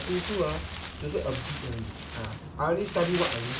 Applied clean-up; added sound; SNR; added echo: none; Wind; 5 dB; reverberation time 0.3 s.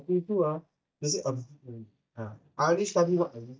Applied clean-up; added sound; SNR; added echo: neural mask model DeepFilterNet 3.